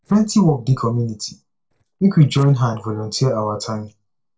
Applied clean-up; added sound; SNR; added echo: neural separator model SepFormer DNS4.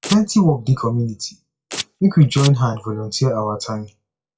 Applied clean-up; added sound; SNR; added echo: classical method WPE with log-MMSE.